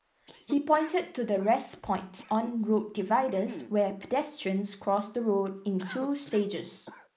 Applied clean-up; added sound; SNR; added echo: neural mask model Resemble Enhance denoiser.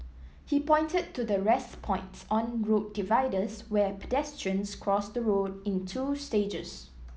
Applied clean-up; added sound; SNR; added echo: none; none; none; none.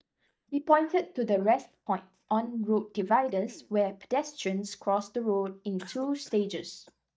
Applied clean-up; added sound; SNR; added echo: neural mask model DeepFilterNet 3.